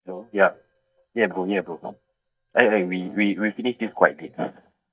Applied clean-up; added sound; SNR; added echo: neural mask model DeepFilterNet 3.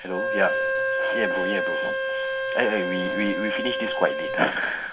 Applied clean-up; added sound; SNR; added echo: none; Wind instrument, woodwind instrument; -1 dB; reverberation time 1.0 s.